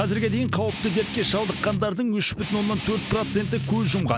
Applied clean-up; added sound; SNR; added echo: none; Guitar; 6 dB; none.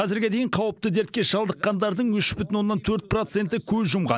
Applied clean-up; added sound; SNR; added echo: none; none; none; none.